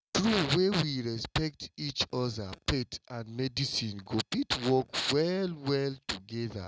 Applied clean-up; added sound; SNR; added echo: none; none; none; none.